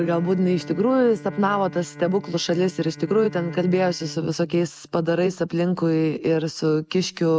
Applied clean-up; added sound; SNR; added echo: neural mask model RNNoise.